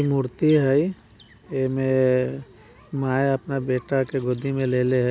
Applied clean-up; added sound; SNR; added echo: none; none; none; none.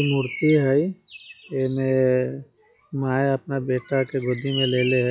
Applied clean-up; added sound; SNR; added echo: classical method log-MMSE.